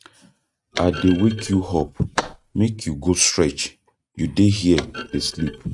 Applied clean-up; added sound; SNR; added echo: neural mask model RNNoise.